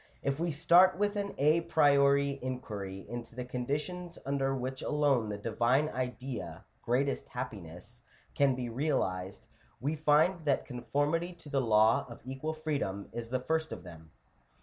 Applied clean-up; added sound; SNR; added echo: none; none; none; none.